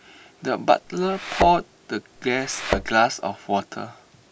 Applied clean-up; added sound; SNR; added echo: none; Thump, thud; 5 dB; none.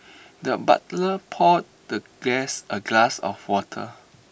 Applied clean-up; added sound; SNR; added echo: none; none; none; none.